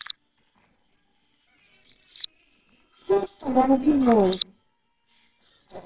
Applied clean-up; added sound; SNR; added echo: neural separator model SepFormer WHAMR!.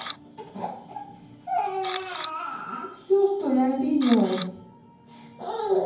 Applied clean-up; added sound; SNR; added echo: none; Camera; 16 dB; reverberation time 0.9 s.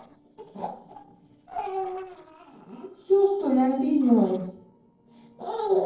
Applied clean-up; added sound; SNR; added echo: neural separator model SepFormer DNS4.